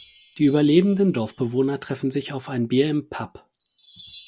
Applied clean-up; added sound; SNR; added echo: none; Wind chime; 15 dB; none.